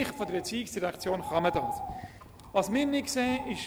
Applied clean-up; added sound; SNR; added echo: none; Bird; 9 dB; none.